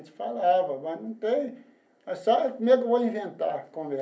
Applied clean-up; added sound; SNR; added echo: none; none; none; reverberation time 0.3 s.